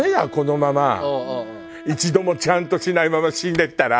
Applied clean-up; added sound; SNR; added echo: none; Wind instrument, woodwind instrument; 18 dB; none.